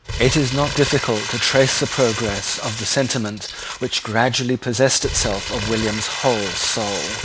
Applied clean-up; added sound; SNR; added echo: none; Crumpling, crinkling; 8 dB; none.